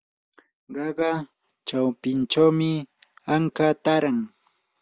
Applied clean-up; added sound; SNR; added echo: none; none; none; none.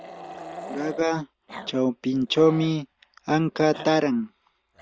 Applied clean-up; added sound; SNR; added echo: none; Growling; 17 dB; none.